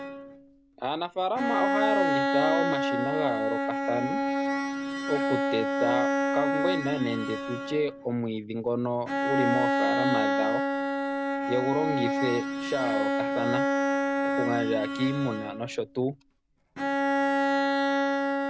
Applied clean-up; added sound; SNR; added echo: none; Bowed string instrument; -3 dB; none.